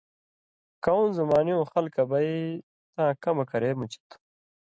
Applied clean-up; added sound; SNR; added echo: none; none; none; none.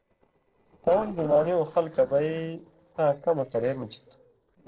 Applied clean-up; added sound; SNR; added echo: neural separator model SepFormer DNS4.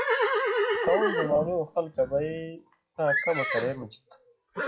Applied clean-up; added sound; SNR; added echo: classical method WPE with log-MMSE.